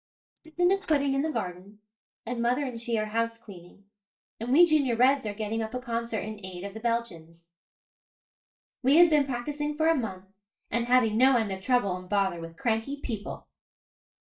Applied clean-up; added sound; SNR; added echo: neural mask model DeepFilterNet 3.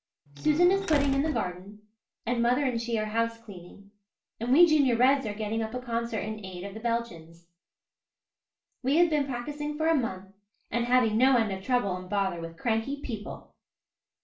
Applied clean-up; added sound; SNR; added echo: none; Slam; 7 dB; reverberation time 0.3 s.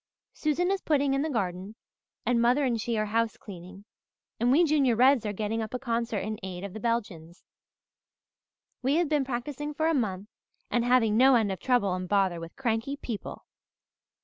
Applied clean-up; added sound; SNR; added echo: none; none; none; none.